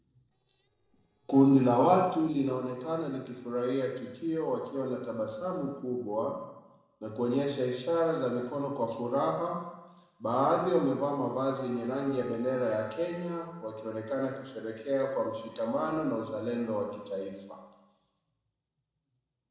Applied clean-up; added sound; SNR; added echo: neural separator model SepFormer DNS4.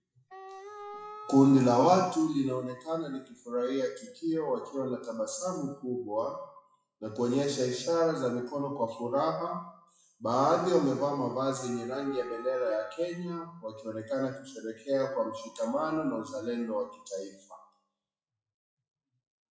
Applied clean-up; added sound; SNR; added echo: classical method WPE with log-MMSE.